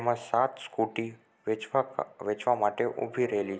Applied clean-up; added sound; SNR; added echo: none; none; none; none.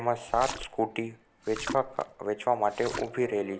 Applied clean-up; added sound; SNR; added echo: none; Splash, splatter; 12 dB; none.